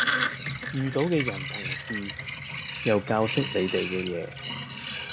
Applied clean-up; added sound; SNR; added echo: none; Sink (filling or washing); 1 dB; none.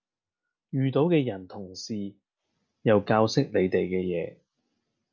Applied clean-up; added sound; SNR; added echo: none; none; none; none.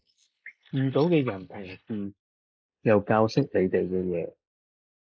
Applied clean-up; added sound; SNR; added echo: neural mask model Resemble Enhance denoiser.